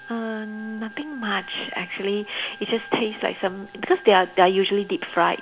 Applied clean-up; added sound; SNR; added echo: none; Organ; 20 dB; none.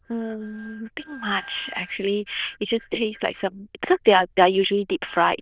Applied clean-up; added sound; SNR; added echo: neural diffusion model UNIVERSE++.